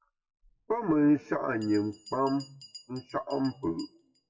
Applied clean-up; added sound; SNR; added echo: classical method WPE with log-MMSE.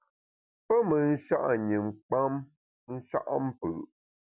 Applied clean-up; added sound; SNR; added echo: none; none; none; none.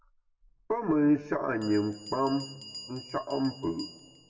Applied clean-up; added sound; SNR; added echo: none; Bell; 18 dB; reverberation time 1.0 s.